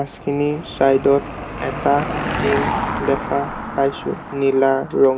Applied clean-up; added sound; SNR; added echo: none; Car passing by / Engine; 7 dB; reverberation time 0.3 s.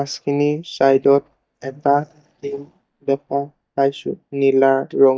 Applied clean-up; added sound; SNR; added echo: neural mask model DeepFilterNet 3.